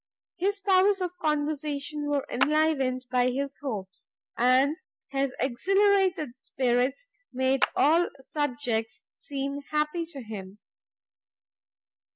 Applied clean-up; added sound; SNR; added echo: none; Clapping; 9 dB; none.